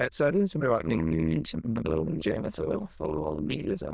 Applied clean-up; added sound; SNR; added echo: neural diffusion model UNIVERSE++.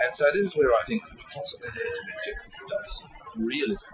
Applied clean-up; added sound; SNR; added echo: classical method Wiener filter.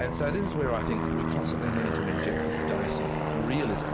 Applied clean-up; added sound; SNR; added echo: none; Aircraft; -3 dB; none.